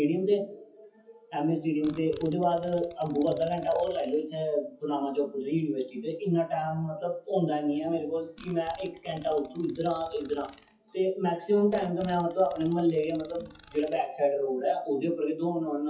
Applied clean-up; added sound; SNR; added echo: classical method WPE with log-MMSE.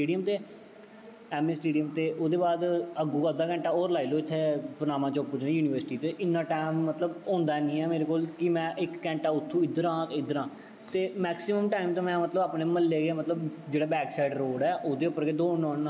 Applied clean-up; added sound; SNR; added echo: none; none; none; none.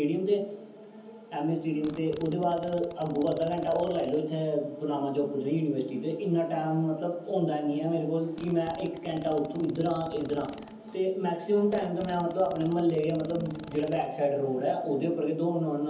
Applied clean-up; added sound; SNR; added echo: none; Fart; 20 dB; reverberation time 0.7 s.